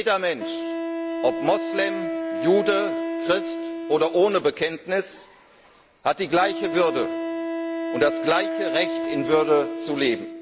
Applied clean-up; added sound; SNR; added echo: none; Wind instrument, woodwind instrument; 5 dB; none.